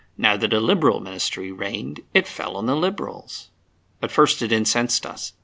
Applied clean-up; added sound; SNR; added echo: none; none; none; none.